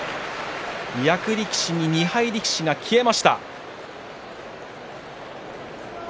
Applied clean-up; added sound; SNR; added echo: none; Bowed string instrument; 15 dB; none.